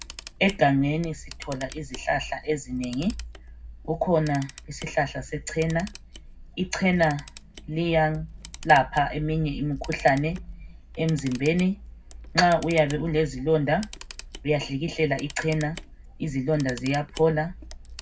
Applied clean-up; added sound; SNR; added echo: none; Camera; 15 dB; reverberation time 0.3 s.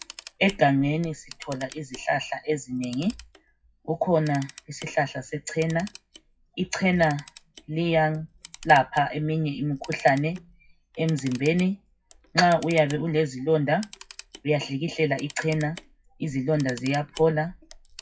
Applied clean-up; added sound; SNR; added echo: classical method WPE with log-MMSE.